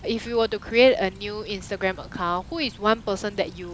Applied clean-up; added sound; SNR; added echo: none; Stream / Trickle, dribble; 18 dB; none.